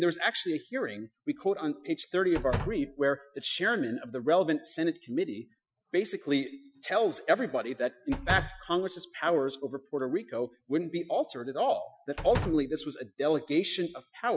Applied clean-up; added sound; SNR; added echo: classical method Wiener filter.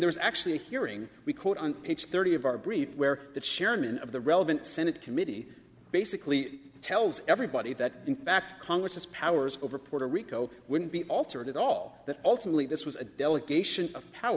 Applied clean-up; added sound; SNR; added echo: none; none; none; none.